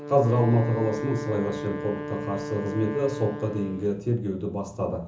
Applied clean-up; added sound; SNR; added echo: none; Wind instrument, woodwind instrument; 9 dB; reverberation time 0.8 s.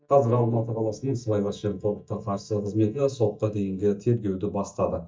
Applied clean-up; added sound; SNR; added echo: neural mask model DeepFilterNet 3.